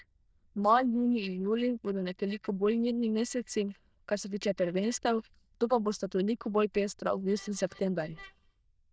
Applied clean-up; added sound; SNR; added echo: neural diffusion model UNIVERSE++.